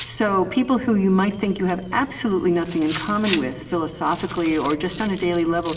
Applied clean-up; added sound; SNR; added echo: none; Rattle; 11 dB; reverberation time 2.0 s.